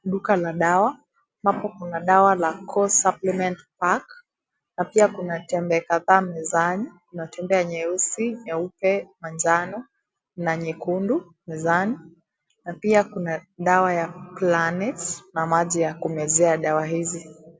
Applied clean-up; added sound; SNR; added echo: none; none; none; none.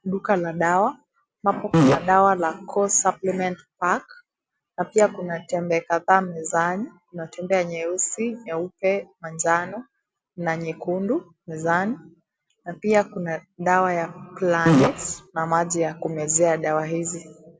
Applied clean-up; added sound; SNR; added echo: none; Fart; -5 dB; none.